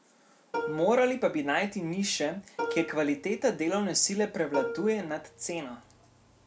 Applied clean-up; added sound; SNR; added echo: none; Plucked string instrument; 10 dB; none.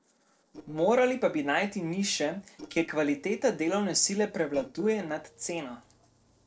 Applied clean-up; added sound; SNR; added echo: neural separator model SepFormer DNS4.